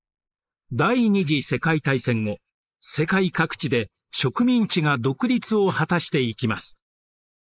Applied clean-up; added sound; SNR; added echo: neural mask model Resemble Enhance denoiser.